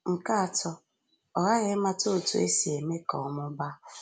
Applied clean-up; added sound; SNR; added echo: none; none; none; none.